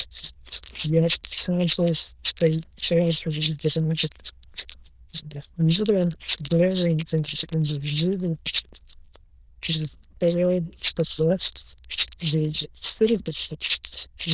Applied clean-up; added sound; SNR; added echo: neural diffusion model UNIVERSE++.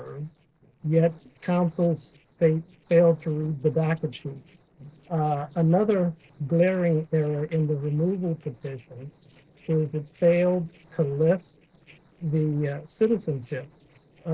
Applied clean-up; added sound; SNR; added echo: neural separator model SepFormer DNS4.